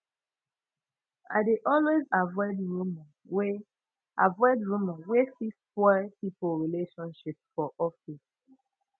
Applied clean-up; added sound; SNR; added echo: none; none; none; none.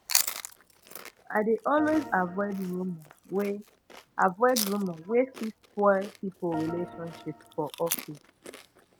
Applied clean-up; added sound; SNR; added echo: none; Chewing, mastication + Organ; 8 dB; none.